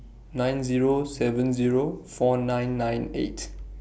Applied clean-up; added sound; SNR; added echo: none; none; none; none.